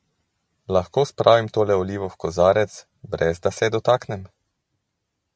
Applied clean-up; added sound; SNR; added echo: none; none; none; none.